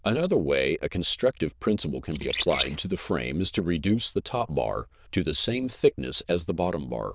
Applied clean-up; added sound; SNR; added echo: neural diffusion model UNIVERSE++.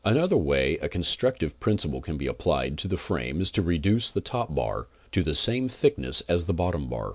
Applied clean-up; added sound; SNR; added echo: none; none; none; none.